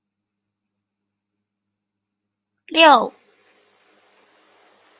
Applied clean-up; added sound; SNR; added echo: none; none; none; none.